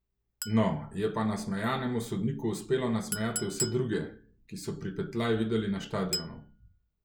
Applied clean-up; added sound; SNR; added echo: none; Chink, clink; 12 dB; none.